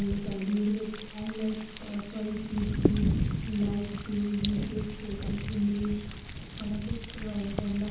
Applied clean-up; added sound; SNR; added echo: none; Thunder; 1 dB; reverberation time 0.8 s.